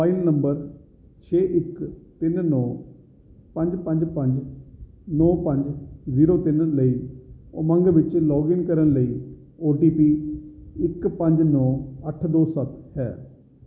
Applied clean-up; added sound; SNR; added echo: none; none; none; none.